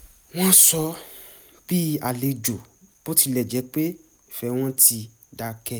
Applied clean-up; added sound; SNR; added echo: none; none; none; none.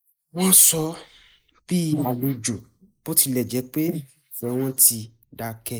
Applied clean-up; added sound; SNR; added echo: neural mask model Resemble Enhance denoiser.